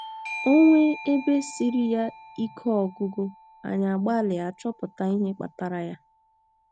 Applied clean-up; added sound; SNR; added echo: none; Bell / Doorbell; 16 dB; none.